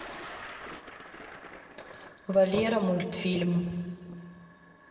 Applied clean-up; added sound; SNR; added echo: neural separator model SepFormer DNS4.